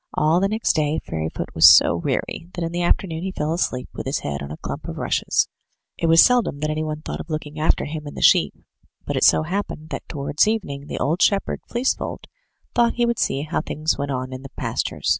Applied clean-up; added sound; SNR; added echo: none; none; none; none.